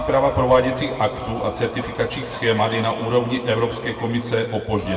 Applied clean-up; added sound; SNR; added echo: none; Breathing; 12 dB; reverberation time 2.0 s.